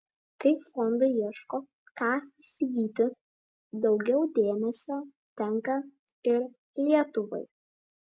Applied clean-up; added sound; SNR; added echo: none; none; none; none.